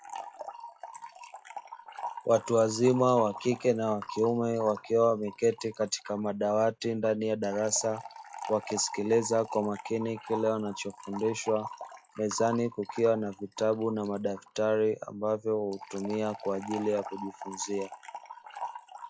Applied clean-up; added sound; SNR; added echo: classical method log-MMSE.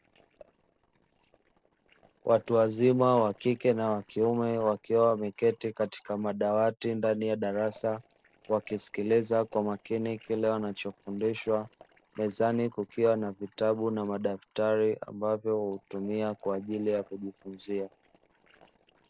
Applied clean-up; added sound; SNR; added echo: neural separator model SepFormer DNS4.